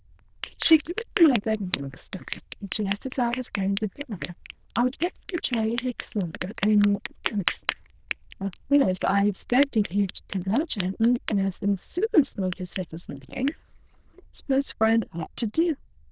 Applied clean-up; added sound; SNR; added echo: neural diffusion model UNIVERSE++.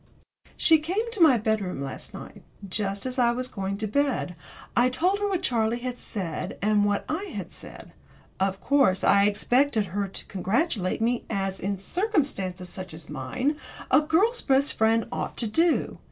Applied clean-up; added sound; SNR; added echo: none; none; none; none.